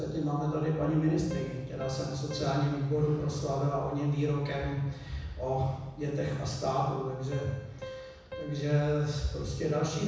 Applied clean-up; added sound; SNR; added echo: none; Piano; 18 dB; reverberation time 1.1 s.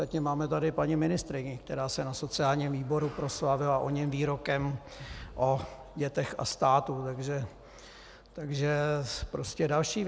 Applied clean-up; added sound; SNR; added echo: none; none; none; none.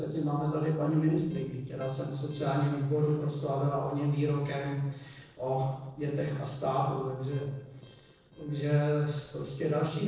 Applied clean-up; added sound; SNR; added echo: neural separator model SepFormer DNS4.